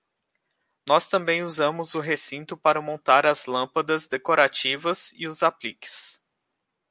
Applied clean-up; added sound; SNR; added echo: none; none; none; none.